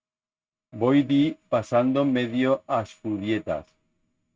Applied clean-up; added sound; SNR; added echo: neural mask model RNNoise.